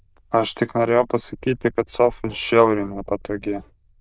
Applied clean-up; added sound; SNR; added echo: neural diffusion model UNIVERSE++.